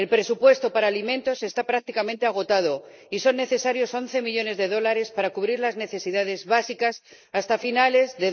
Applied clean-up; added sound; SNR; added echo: neural mask model Resemble Enhance denoiser.